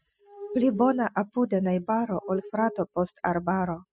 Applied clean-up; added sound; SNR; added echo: classical method spectral subtraction.